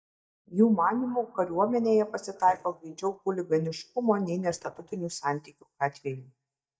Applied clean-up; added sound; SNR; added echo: neural mask model DeepFilterNet 3.